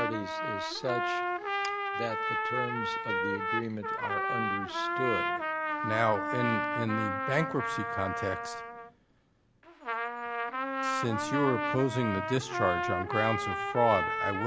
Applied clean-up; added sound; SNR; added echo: none; Trumpet; -1 dB; none.